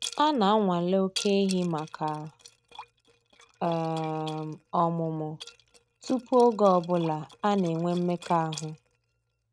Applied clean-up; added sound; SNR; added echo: neural mask model RNNoise.